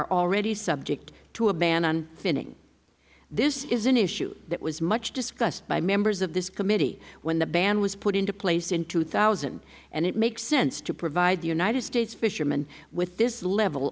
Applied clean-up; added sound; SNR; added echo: none; none; none; none.